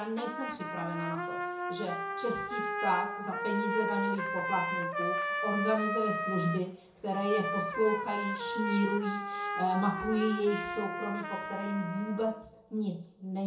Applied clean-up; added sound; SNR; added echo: none; Trumpet; 2 dB; reverberation time 0.6 s.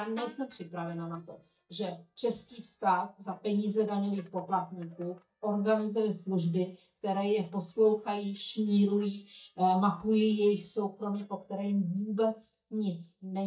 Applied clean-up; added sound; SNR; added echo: neural mask model DeepFilterNet 3.